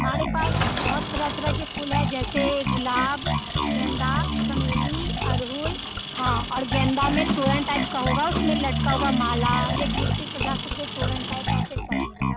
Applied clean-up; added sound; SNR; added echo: none; Bass guitar + Engine; -3 dB; none.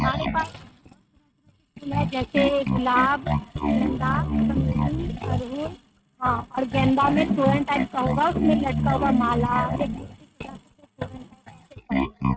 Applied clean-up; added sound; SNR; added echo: neural mask model RNNoise.